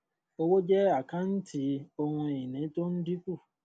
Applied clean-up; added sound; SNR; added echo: none; none; none; none.